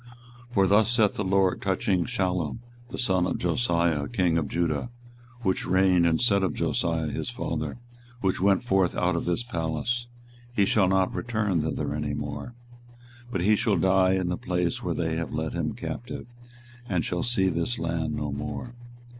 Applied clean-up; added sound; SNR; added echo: none; none; none; none.